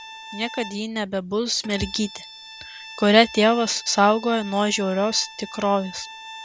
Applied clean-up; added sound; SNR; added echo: none; Bowed string instrument; 17 dB; none.